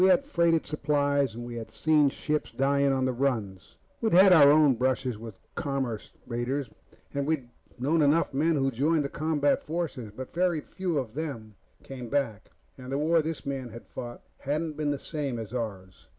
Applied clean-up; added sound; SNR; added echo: none; none; none; none.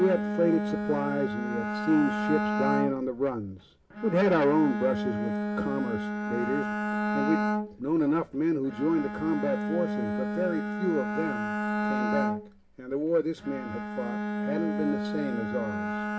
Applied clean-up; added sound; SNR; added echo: none; Bowed string instrument; 2 dB; reverberation time 0.3 s.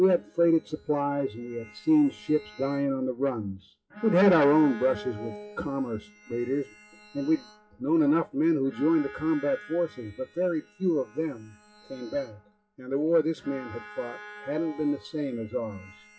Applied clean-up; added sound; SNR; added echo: classical method WPE with log-MMSE.